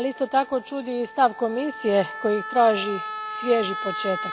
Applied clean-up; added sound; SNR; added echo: none; Wind instrument, woodwind instrument; 9 dB; none.